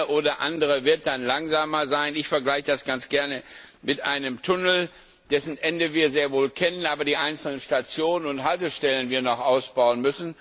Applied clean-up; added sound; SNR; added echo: none; none; none; none.